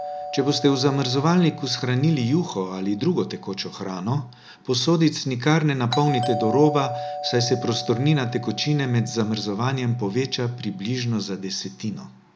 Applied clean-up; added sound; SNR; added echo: none; Doorbell; 12 dB; none.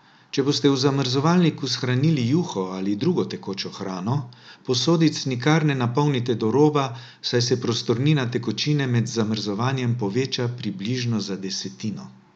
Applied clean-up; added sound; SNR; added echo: none; none; none; none.